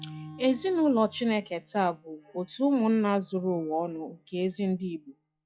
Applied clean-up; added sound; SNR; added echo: classical method log-MMSE.